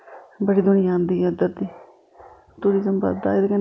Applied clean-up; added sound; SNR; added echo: none; none; none; none.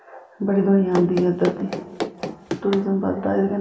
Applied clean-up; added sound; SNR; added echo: none; Run; 8 dB; reverberation time 2.2 s.